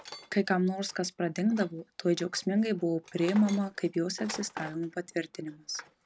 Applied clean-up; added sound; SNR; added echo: none; Tools; 18 dB; none.